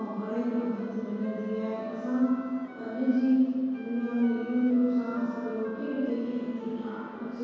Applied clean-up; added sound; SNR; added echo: none; Wind instrument, woodwind instrument; 17 dB; reverberation time 2.0 s.